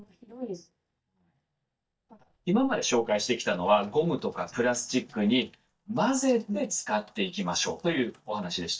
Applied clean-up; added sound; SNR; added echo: neural mask model DeepFilterNet 3.